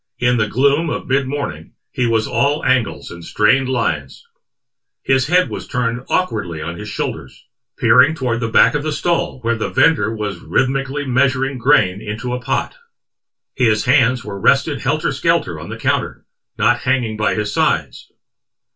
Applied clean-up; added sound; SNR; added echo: none; none; none; reverberation time 0.2 s.